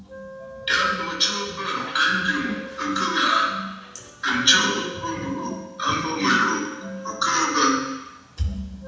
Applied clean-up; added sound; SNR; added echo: none; Wind instrument, woodwind instrument; 18 dB; reverberation time 1.0 s.